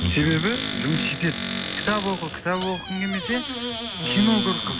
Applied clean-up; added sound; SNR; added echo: none; Squeak / Cupboard open or close; -1 dB; none.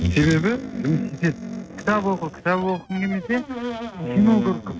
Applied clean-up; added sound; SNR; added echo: neural mask model RNNoise.